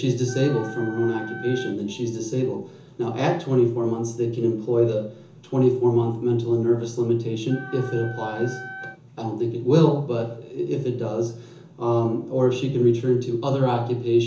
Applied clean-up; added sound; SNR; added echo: none; Wind instrument, woodwind instrument; 15 dB; reverberation time 0.7 s.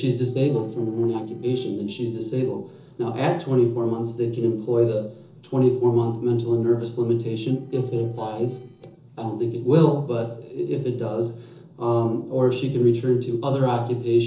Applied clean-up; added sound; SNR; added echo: neural separator model SepFormer DNS4.